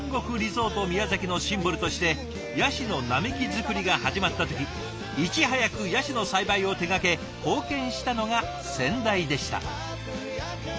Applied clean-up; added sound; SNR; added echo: none; none; none; none.